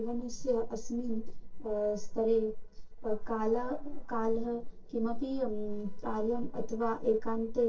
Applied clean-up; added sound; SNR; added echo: neural separator model SepFormer DNS4.